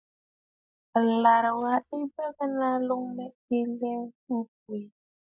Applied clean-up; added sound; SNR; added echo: neural mask model DeepFilterNet 3.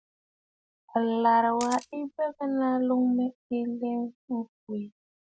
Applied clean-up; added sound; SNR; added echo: none; Camera; 18 dB; none.